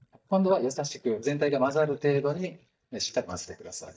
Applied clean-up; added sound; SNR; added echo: neural mask model DeepFilterNet 3.